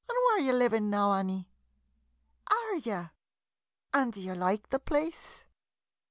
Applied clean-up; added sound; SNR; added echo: none; none; none; none.